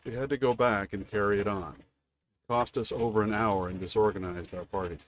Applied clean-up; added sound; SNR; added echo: neural mask model RNNoise.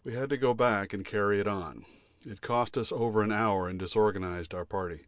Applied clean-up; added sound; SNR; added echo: none; none; none; none.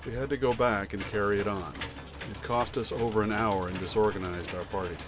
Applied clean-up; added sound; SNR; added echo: none; Engine / Mechanisms; 11 dB; none.